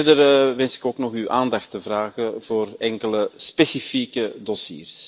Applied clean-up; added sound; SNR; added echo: none; none; none; none.